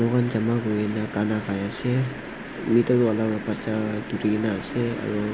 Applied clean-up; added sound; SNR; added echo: none; none; none; none.